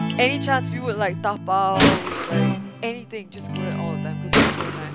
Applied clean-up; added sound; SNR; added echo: none; Guitar + Gunshot, gunfire; -3 dB; none.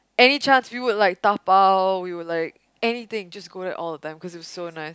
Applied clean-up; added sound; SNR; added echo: none; none; none; none.